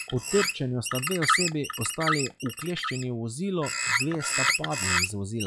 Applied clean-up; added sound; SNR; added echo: classical method log-MMSE.